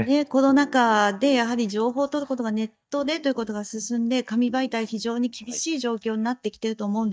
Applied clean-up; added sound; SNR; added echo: neural mask model DeepFilterNet 3.